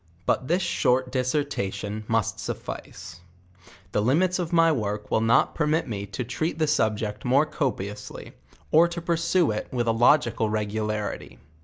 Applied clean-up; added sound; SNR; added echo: none; none; none; none.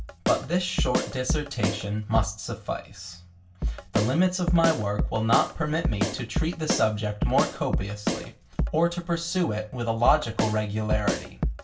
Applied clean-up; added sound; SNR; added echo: none; Drum kit; 3 dB; reverberation time 0.2 s.